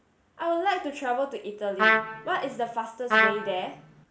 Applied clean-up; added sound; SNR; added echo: none; Trumpet; -5 dB; none.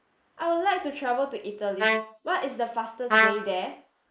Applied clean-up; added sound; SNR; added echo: neural mask model Resemble Enhance denoiser.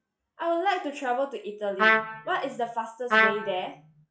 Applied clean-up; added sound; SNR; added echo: classical method log-MMSE.